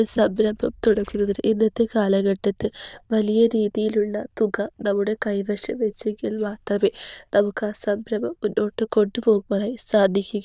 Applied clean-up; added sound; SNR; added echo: neural diffusion model UNIVERSE++.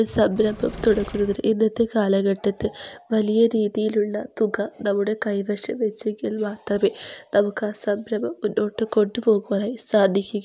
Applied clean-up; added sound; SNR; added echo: none; Engine / Mechanisms; 14 dB; none.